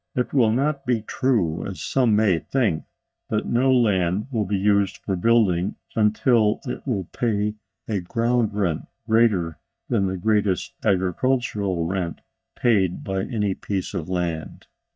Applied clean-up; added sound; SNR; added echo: neural mask model DeepFilterNet 3.